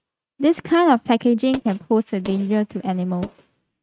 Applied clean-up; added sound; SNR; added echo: neural mask model RNNoise.